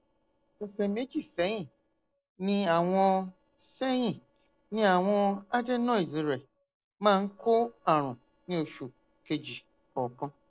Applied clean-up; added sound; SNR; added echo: neural separator model SepFormer DNS4.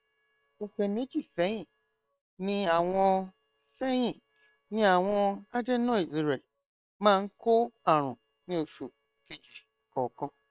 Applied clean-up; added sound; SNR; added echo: neural separator model SepFormer WHAM!.